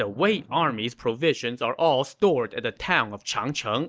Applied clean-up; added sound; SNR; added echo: neural mask model DeepFilterNet 3.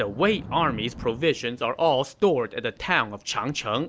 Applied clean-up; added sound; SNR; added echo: none; Thunder / Rain; 18 dB; none.